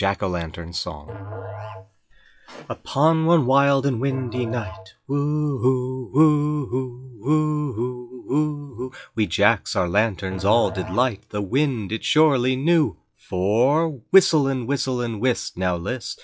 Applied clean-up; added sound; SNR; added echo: classical method log-MMSE.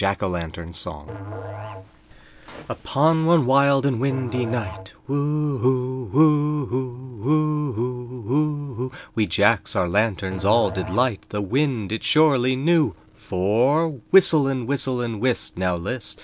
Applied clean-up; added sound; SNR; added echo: none; Musical instrument; 15 dB; none.